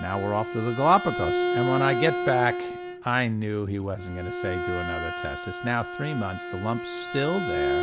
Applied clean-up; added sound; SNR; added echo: none; Bowed string instrument; 3 dB; none.